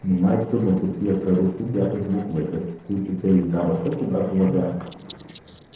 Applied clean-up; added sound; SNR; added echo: neural separator model SepFormer DNS4.